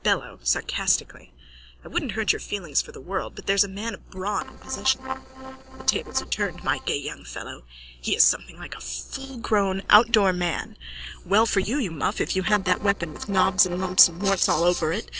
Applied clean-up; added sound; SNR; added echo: neural separator model SepFormer DNS4.